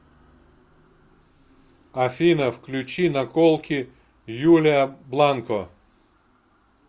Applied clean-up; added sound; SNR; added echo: none; none; none; none.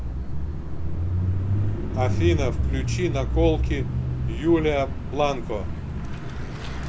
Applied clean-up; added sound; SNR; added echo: none; Mechanisms / Bicycle; -3 dB; none.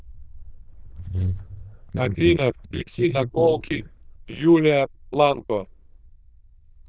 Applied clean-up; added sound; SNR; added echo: neural diffusion model UNIVERSE++.